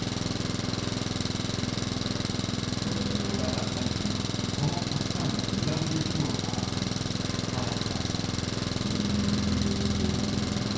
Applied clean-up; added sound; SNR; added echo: none; Engine; -4 dB; reverberation time 0.6 s.